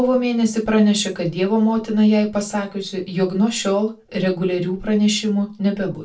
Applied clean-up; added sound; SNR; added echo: none; none; none; reverberation time 0.2 s.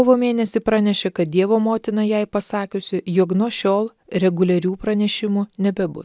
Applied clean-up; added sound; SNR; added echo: none; none; none; none.